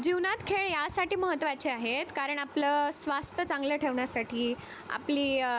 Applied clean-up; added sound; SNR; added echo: none; none; none; none.